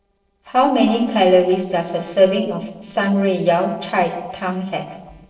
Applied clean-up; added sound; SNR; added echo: neural separator model SepFormer DNS4.